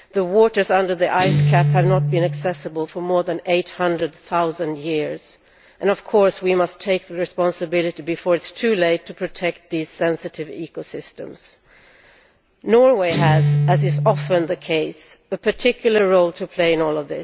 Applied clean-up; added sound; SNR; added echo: none; Guitar; 1 dB; none.